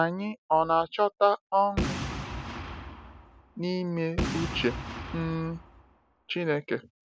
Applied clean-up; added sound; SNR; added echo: none; Boom; 6 dB; none.